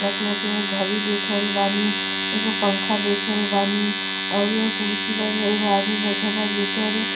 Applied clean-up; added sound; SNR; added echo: none; Domestic sounds, home sounds; -1 dB; reverberation time 0.3 s.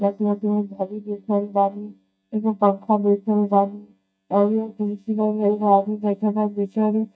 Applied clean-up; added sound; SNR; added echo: neural mask model DeepFilterNet 3.